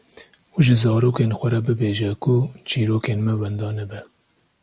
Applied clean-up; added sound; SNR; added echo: none; none; none; none.